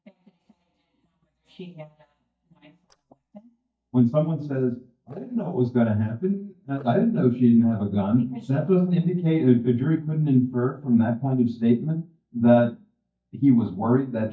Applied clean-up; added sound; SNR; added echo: neural mask model DeepFilterNet 3.